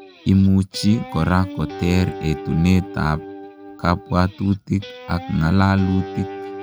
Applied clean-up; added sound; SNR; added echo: none; Guitar; 14 dB; none.